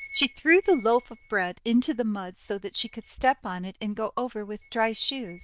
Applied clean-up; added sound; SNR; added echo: neural diffusion model UNIVERSE++.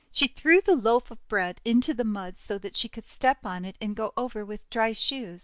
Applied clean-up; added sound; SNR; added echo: none; none; none; none.